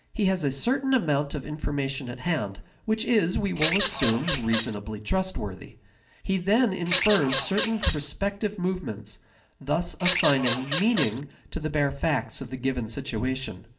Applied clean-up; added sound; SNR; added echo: none; Bird vocalization, bird call, bird song / Fowl; 0 dB; reverberation time 0.4 s.